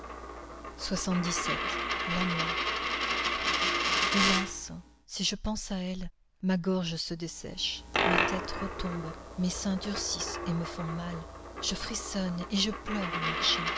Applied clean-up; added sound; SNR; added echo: none; Coin (dropping); 0 dB; none.